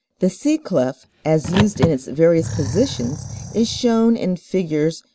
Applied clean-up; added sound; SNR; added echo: none; Car + Animal; 7 dB; none.